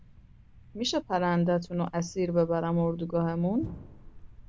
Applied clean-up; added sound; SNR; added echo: none; Thump, thud; 18 dB; none.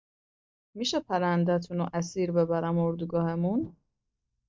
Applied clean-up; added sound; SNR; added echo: neural mask model DeepFilterNet 3.